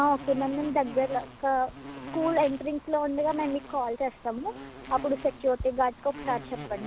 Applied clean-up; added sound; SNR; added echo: none; Insect; 13 dB; none.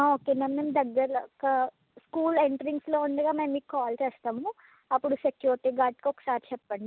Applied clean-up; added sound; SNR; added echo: none; none; none; none.